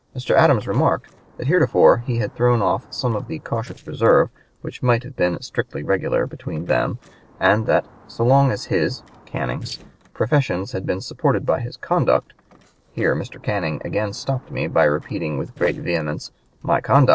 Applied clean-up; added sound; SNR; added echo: neural separator model SepFormer DNS4.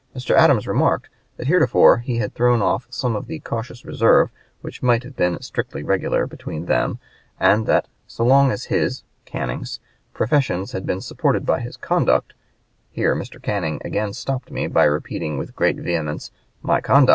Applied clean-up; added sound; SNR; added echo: none; none; none; none.